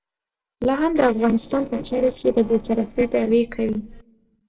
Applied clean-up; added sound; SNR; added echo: neural separator model SepFormer DNS4.